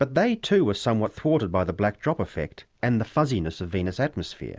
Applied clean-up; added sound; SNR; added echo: none; none; none; none.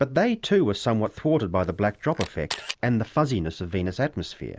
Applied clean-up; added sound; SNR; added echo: none; Camera; 13 dB; none.